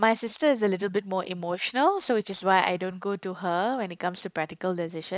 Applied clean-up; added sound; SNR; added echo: neural mask model Resemble Enhance denoiser.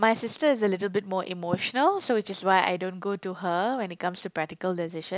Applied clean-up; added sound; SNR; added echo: none; none; none; none.